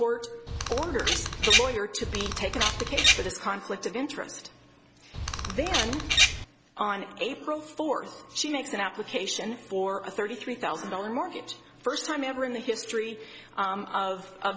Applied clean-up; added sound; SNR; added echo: none; Bird vocalization, bird call, bird song; -5 dB; none.